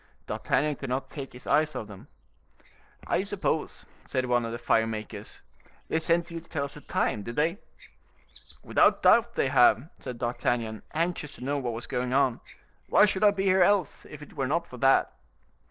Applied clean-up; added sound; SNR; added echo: neural separator model SepFormer DNS4.